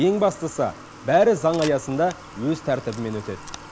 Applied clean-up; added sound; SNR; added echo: none; Camera + Water tap, faucet / Water; 17 dB; none.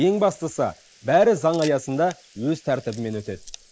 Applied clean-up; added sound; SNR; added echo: neural mask model Resemble Enhance denoiser.